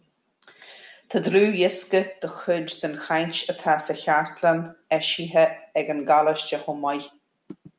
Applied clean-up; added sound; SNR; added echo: none; none; none; none.